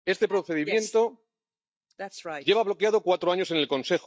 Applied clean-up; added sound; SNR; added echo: neural mask model DeepFilterNet 3.